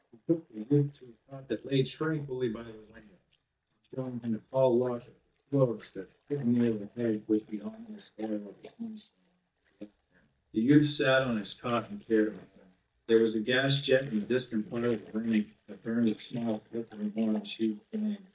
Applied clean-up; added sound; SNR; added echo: neural mask model DeepFilterNet 3.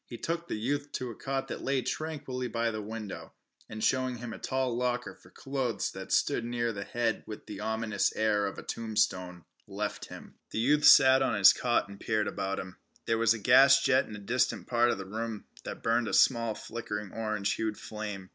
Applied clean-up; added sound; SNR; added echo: none; none; none; none.